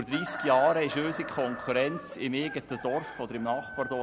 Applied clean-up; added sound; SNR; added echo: none; Chicken, rooster; 10 dB; none.